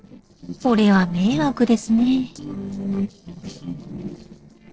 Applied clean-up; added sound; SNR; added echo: neural separator model SepFormer DNS4.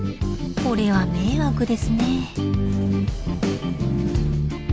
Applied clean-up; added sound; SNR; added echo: none; Engine / Mechanisms; 18 dB; none.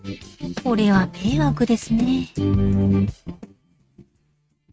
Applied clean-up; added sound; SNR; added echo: neural mask model RNNoise.